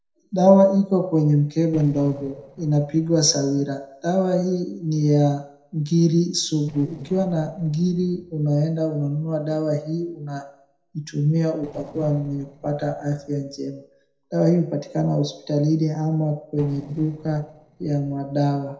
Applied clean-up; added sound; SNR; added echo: neural separator model SepFormer DNS4.